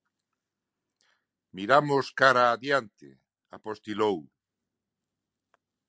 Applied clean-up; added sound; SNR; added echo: none; none; none; none.